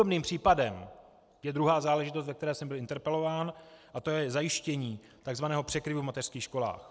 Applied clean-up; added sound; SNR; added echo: none; none; none; none.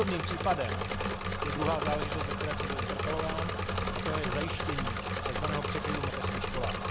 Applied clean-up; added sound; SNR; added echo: none; Engine / Mechanisms; -4 dB; none.